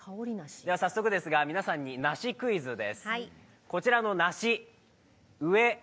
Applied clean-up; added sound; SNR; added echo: none; none; none; none.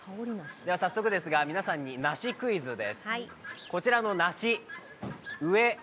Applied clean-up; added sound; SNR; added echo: none; Chirp, tweet; 16 dB; none.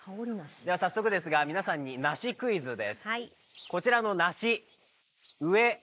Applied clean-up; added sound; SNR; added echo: neural mask model Resemble Enhance denoiser.